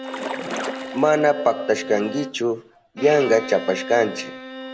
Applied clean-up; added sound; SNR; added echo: none; Bowed string instrument + Splash, splatter; 10 dB; none.